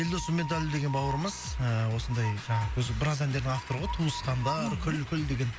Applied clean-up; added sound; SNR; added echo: none; Train; 12 dB; none.